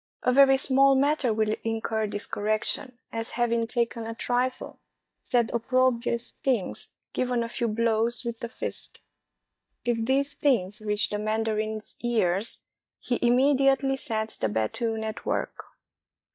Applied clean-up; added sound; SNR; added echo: neural mask model DeepFilterNet 3.